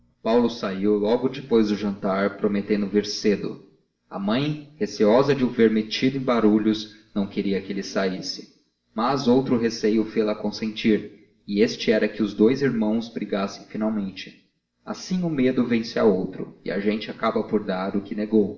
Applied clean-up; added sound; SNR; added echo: none; none; none; reverberation time 0.5 s.